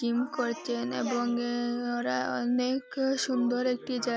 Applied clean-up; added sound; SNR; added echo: none; Wind instrument, woodwind instrument; 20 dB; none.